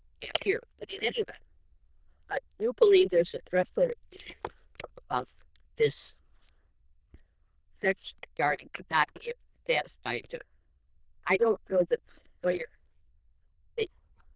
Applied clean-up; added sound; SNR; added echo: neural diffusion model UNIVERSE++.